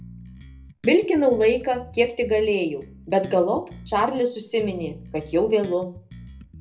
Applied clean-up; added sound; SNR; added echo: none; Bass guitar; 19 dB; reverberation time 0.3 s.